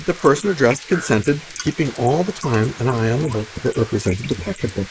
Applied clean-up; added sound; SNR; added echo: neural mask model Resemble Enhance denoiser.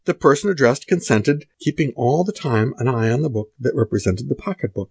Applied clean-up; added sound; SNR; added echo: none; none; none; none.